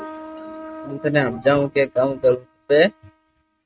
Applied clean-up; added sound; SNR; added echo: neural mask model RNNoise.